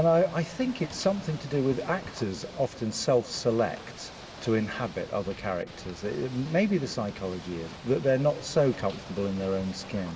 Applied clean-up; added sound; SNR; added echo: none; Ocean / Boat, Water vehicle; 16 dB; reverberation time 2.2 s.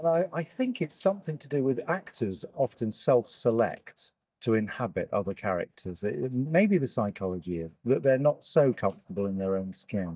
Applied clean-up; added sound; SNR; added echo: neural mask model DeepFilterNet 3.